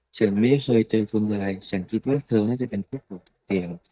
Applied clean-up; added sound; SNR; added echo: neural mask model DeepFilterNet 3.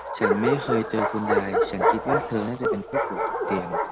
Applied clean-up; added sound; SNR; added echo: none; Bark; -4 dB; none.